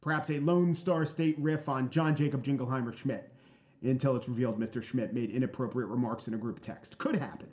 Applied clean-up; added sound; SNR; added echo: none; none; none; reverberation time 1.4 s.